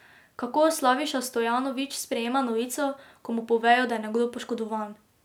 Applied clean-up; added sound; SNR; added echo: none; none; none; none.